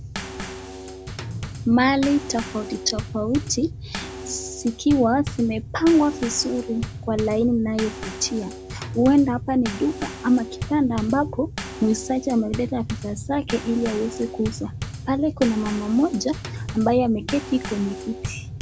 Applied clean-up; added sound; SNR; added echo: none; Bass drum / Snare drum / Drum kit; 10 dB; none.